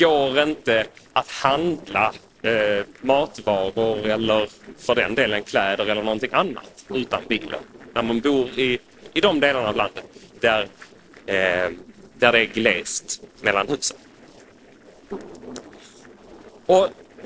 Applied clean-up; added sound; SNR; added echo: neural separator model SepFormer DNS4.